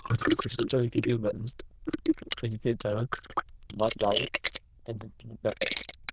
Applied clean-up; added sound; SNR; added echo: neural diffusion model UNIVERSE++.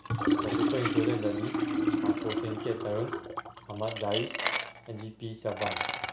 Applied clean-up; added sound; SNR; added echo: none; Liquid; -4 dB; none.